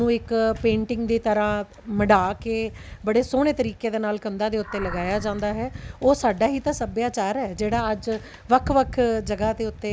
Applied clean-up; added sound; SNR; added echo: none; Animal; 14 dB; none.